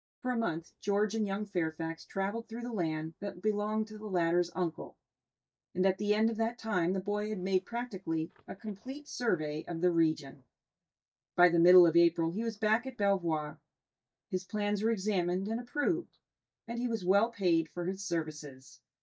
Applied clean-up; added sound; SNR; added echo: neural mask model DeepFilterNet 3.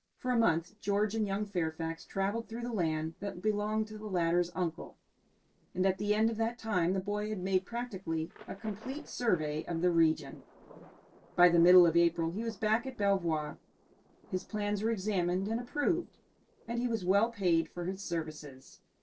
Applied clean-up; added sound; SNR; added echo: neural separator model SepFormer DNS4.